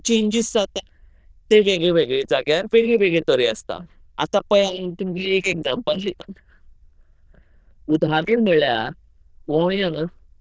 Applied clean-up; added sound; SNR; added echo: neural diffusion model UNIVERSE++.